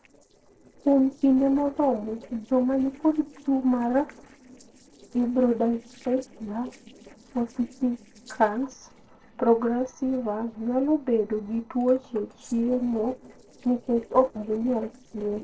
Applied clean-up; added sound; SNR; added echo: neural separator model SepFormer DNS4.